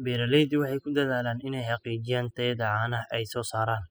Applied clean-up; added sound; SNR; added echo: classical method spectral subtraction.